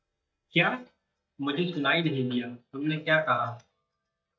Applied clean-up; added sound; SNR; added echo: neural mask model DeepFilterNet 3.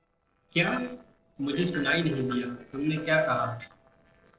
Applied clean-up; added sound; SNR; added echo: neural separator model SepFormer DNS4.